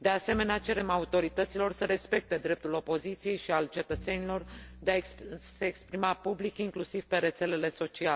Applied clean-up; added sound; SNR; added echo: none; Bowed string instrument; 18 dB; none.